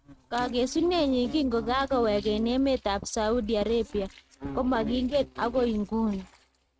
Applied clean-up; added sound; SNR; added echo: neural mask model RNNoise.